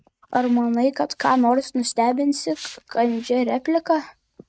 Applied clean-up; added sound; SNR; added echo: neural mask model RNNoise.